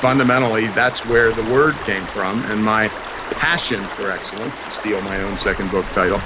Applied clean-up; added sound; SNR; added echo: none; Stream; 9 dB; none.